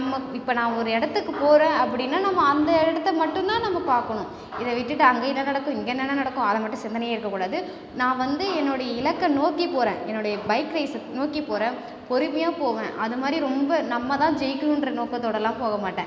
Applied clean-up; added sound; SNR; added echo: none; none; none; none.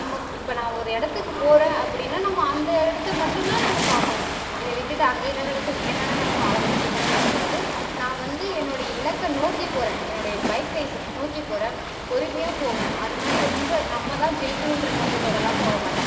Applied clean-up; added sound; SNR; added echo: none; Waves, surf; 1 dB; reverberation time 0.7 s.